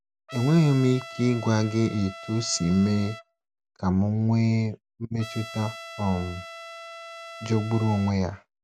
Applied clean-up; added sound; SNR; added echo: none; Trumpet; 16 dB; none.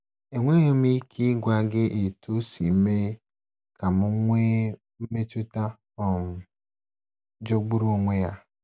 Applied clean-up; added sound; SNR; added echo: none; none; none; none.